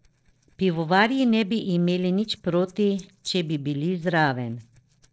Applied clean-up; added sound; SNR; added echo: neural separator model SepFormer DNS4.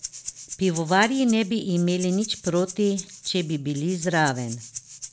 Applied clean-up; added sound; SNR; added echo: none; Rattle (instrument); 14 dB; none.